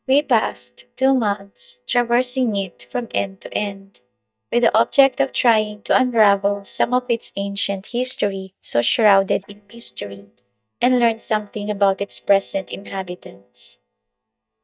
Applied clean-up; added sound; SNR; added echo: neural mask model DeepFilterNet 3.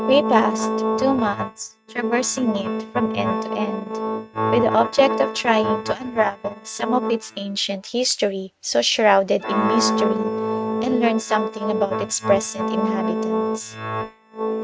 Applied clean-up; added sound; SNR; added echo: neural mask model RNNoise.